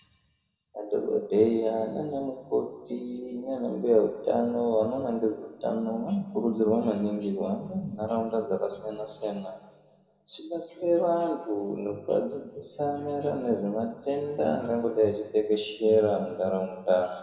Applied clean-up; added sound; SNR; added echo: none; none; none; reverberation time 1.6 s.